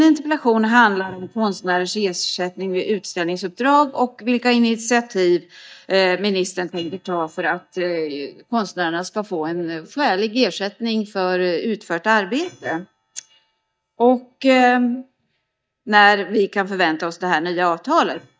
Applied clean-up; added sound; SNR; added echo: neural mask model DeepFilterNet 3.